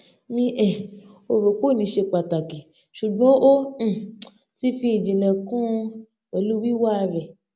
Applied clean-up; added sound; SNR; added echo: none; none; none; none.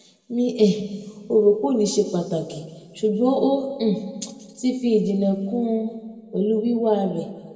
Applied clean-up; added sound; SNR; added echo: none; none; none; reverberation time 1.7 s.